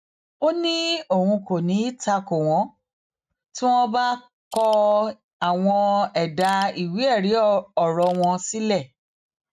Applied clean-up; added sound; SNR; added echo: neural mask model RNNoise.